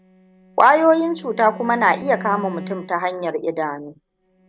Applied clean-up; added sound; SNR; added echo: none; Bowed string instrument; 16 dB; none.